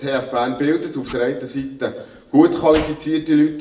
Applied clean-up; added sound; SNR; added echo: none; Domestic sounds, home sounds; 20 dB; reverberation time 0.6 s.